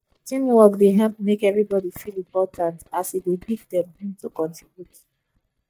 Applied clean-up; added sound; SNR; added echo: neural mask model DeepFilterNet 3.